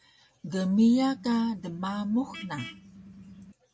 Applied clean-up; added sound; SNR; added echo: none; Vehicle horn, car horn, honking; 18 dB; none.